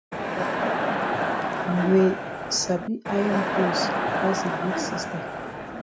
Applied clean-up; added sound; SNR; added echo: none; Crowd; 0 dB; none.